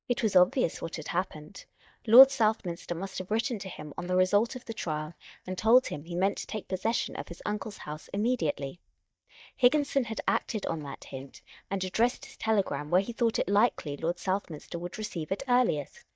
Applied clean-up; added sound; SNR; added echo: neural mask model DeepFilterNet 3.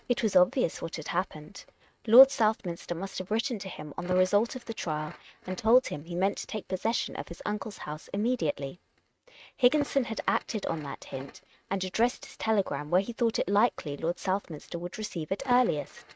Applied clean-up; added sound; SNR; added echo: neural mask model RNNoise.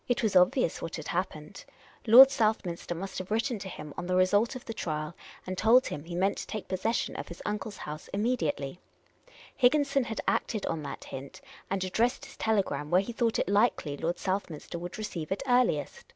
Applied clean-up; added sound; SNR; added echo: none; none; none; none.